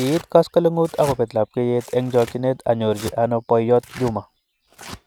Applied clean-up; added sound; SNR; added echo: none; Tearing; 20 dB; none.